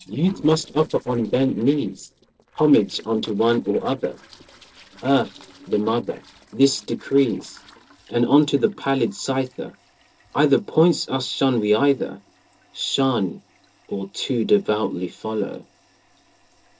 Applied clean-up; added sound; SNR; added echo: neural separator model SepFormer DNS4.